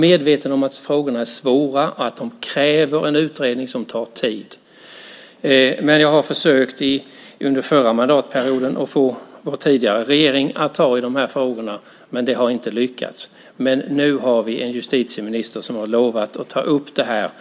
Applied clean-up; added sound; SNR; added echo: none; none; none; none.